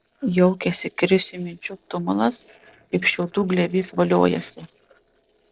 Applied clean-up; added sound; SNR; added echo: neural separator model SepFormer DNS4.